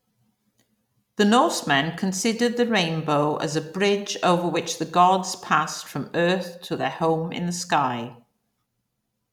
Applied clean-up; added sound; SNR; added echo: none; none; none; none.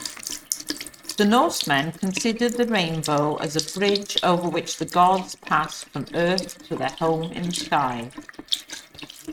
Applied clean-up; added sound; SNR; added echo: neural mask model RNNoise.